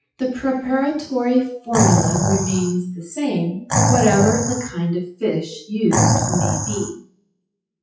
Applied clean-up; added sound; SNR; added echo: classical method WPE with log-MMSE.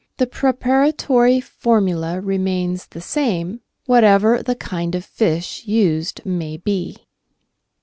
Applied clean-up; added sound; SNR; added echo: none; none; none; none.